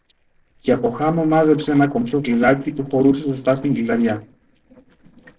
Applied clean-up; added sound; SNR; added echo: neural separator model SepFormer DNS4.